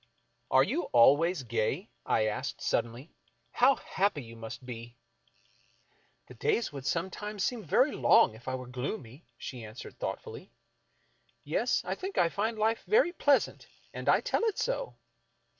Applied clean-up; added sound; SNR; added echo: none; none; none; none.